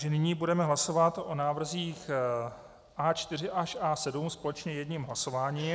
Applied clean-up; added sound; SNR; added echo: none; none; none; none.